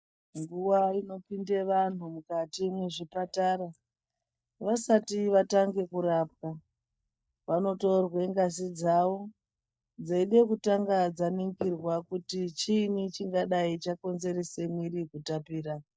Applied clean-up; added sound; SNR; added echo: neural mask model DeepFilterNet 3.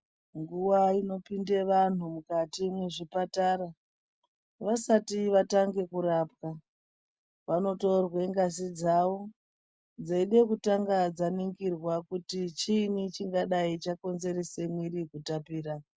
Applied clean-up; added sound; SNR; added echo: none; none; none; none.